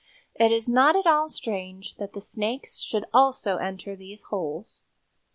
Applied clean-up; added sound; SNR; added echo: none; none; none; none.